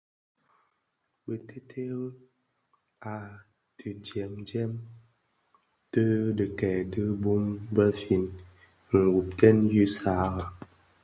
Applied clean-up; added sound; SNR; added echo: none; none; none; none.